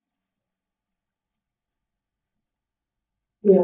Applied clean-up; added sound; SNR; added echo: neural mask model DeepFilterNet 3.